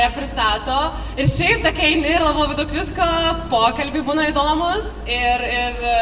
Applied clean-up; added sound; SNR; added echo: none; Motorcycle; 18 dB; reverberation time 0.7 s.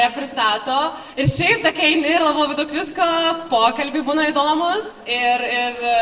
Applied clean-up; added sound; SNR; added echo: neural separator model SepFormer DNS4.